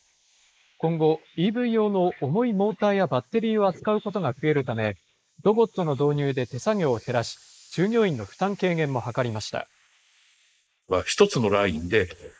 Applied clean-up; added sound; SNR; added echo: neural mask model Resemble Enhance denoiser.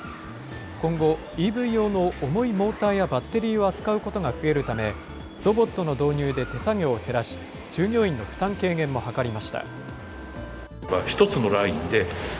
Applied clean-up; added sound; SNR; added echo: none; none; none; none.